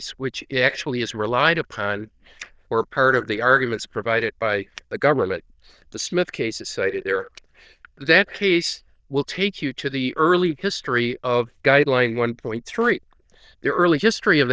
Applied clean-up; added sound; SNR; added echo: neural diffusion model UNIVERSE++.